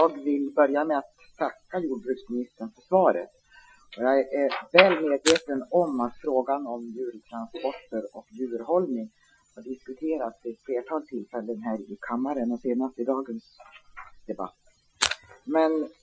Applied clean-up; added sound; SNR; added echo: classical method Wiener filter.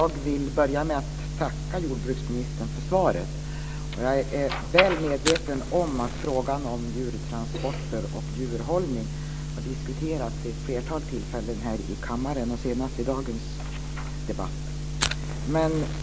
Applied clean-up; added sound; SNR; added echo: none; Fire; 15 dB; none.